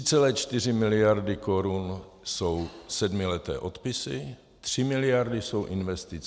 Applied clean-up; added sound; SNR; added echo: none; none; none; none.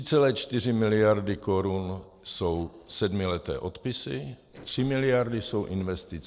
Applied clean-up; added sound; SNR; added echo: neural separator model SepFormer DNS4.